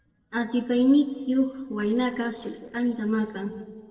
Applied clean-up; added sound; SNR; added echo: neural separator model SepFormer DNS4.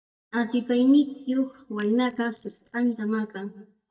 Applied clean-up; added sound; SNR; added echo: neural mask model DeepFilterNet 3.